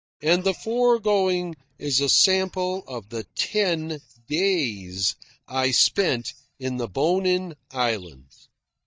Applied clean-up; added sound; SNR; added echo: neural mask model DeepFilterNet 3.